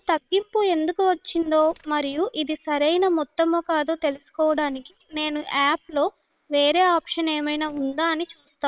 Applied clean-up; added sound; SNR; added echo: neural separator model SepFormer WHAM!.